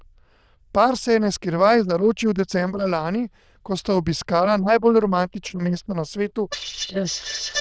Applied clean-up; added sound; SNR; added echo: neural diffusion model UNIVERSE++.